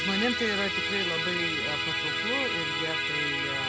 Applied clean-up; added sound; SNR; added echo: none; Musical instrument; -4 dB; none.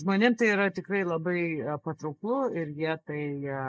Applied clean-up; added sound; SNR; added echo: neural mask model Resemble Enhance denoiser.